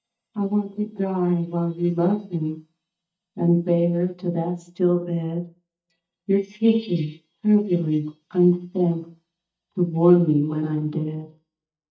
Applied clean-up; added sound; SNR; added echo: neural mask model DeepFilterNet 3.